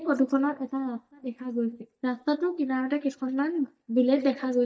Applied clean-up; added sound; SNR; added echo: neural mask model DeepFilterNet 3.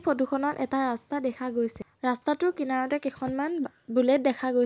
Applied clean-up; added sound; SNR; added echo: none; none; none; none.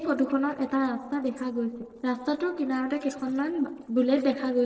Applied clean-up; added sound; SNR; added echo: neural separator model SepFormer DNS4.